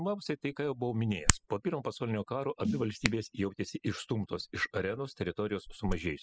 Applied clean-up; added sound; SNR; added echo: classical method spectral subtraction.